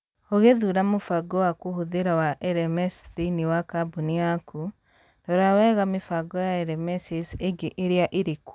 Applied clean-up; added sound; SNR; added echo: none; none; none; none.